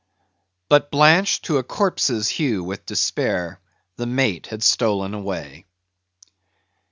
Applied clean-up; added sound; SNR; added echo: none; none; none; none.